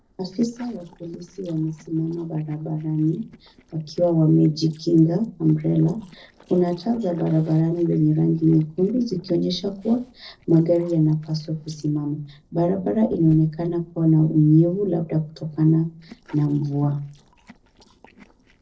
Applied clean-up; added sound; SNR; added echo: neural separator model SepFormer DNS4.